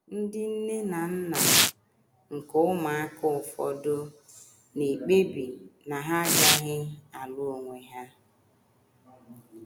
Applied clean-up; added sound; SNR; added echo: none; Domestic sounds, home sounds; -1 dB; none.